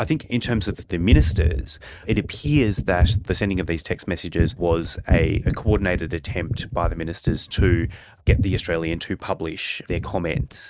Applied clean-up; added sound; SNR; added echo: neural mask model RNNoise.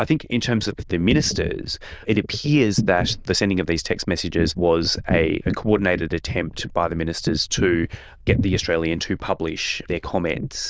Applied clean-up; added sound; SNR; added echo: neural diffusion model UNIVERSE++.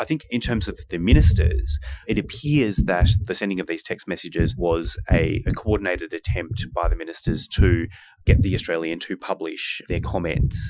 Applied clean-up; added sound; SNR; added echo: classical method Wiener filter.